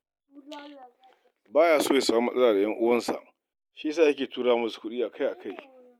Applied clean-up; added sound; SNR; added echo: none; none; none; none.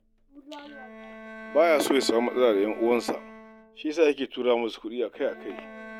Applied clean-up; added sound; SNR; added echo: none; Bowed string instrument; 17 dB; none.